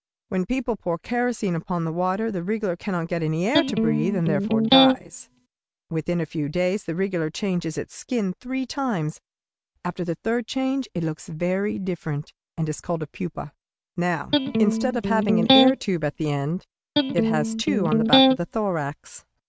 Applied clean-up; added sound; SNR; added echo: neural mask model RNNoise.